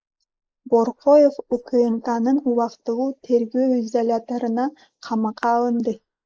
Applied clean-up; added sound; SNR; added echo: neural mask model Resemble Enhance denoiser.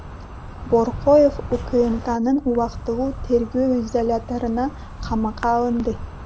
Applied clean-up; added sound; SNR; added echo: none; Insect; 12 dB; none.